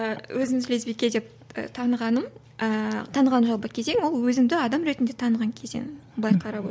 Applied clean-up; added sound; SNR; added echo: none; none; none; none.